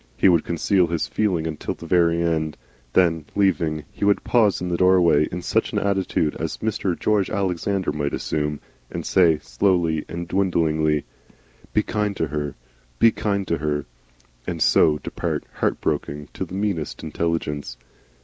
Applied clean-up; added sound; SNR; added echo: none; none; none; none.